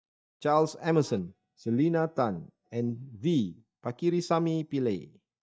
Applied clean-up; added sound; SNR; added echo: neural mask model DeepFilterNet 3.